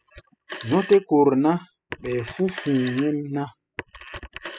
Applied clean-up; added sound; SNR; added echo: classical method spectral subtraction.